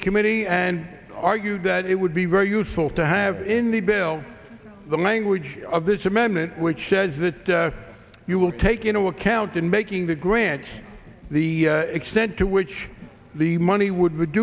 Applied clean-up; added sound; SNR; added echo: none; none; none; none.